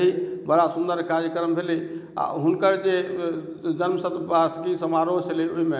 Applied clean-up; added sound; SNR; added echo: none; none; none; none.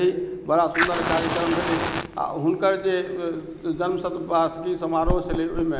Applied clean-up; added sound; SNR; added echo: none; Fire; 6 dB; none.